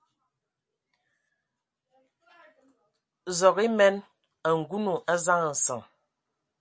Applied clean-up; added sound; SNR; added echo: none; none; none; none.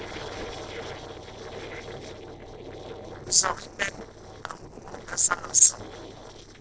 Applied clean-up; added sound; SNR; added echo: neural separator model SepFormer DNS4.